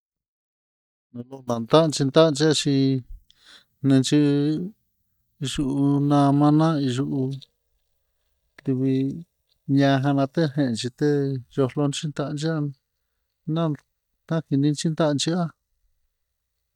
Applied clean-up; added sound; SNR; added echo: neural mask model DeepFilterNet 3.